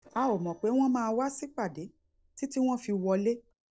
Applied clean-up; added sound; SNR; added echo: neural separator model SepFormer DNS4.